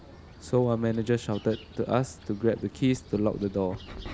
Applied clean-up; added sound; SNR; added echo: none; Bird vocalization, bird call, bird song; 17 dB; none.